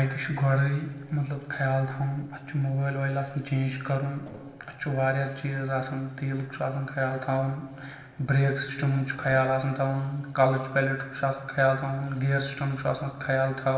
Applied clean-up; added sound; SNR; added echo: neural separator model SepFormer DNS4.